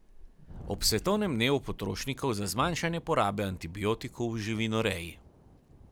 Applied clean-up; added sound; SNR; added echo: none; Thunderstorm; 19 dB; none.